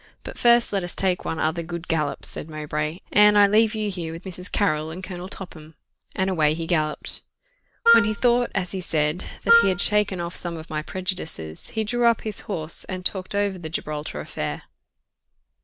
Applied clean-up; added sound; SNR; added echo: none; Wind instrument, woodwind instrument; -1 dB; none.